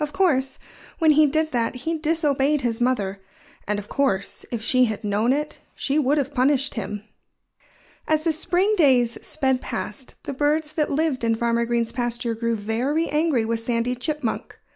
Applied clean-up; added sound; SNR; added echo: none; none; none; none.